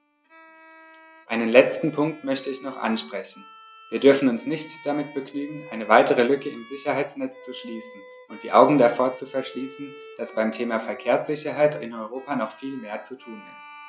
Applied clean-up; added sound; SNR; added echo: classical method log-MMSE.